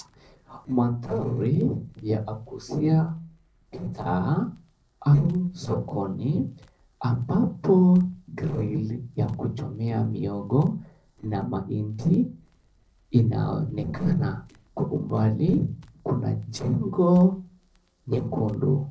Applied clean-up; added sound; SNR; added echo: neural separator model SepFormer DNS4.